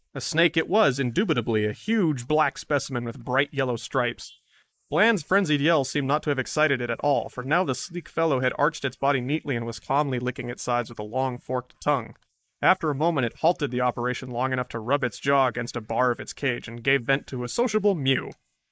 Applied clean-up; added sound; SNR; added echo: neural mask model Resemble Enhance denoiser.